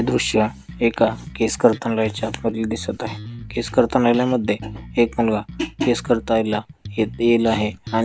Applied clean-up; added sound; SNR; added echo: none; Bass guitar; 15 dB; none.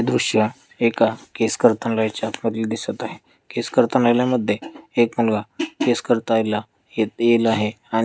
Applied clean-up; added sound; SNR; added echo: none; none; none; none.